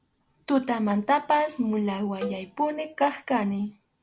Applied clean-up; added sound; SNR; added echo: none; Cowbell; 15 dB; none.